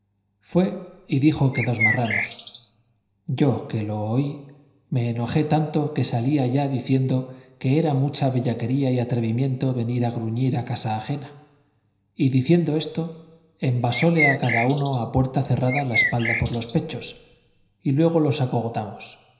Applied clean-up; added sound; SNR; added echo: none; Bird; 2 dB; reverberation time 0.9 s.